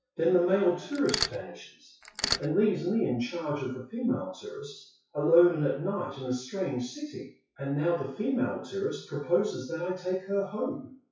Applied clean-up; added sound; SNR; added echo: classical method WPE with log-MMSE.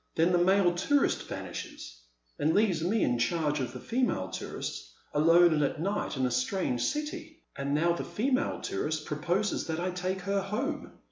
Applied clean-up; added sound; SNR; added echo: none; none; none; none.